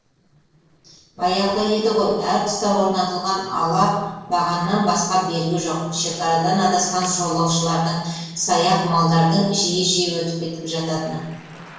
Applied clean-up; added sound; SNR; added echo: neural separator model SepFormer DNS4.